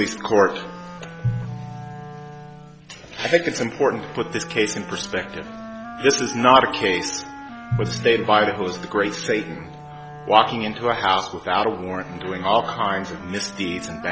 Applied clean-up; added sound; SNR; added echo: none; Wind instrument, woodwind instrument + Drum; 11 dB; none.